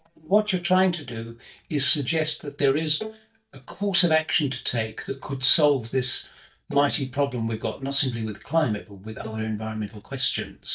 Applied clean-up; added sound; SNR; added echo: neural mask model DeepFilterNet 3.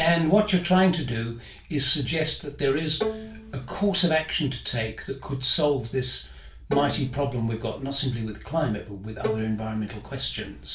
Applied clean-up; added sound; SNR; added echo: none; Bowed string instrument; 8 dB; reverberation time 0.3 s.